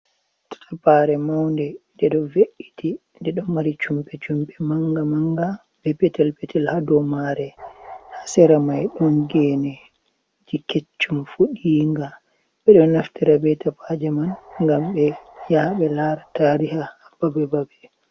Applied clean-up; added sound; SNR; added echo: none; Bark; 20 dB; none.